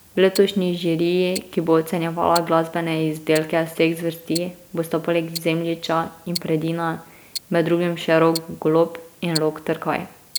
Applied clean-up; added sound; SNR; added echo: none; Tick-tock; 16 dB; none.